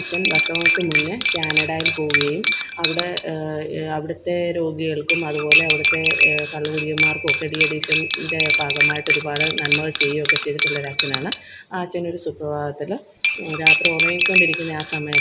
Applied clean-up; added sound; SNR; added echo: none; Cutlery, silverware; -4 dB; none.